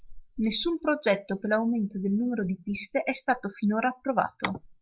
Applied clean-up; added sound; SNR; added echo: none; none; none; none.